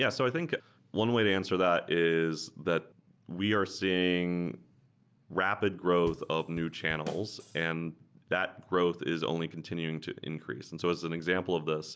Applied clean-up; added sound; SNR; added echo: none; Drum kit; 16 dB; none.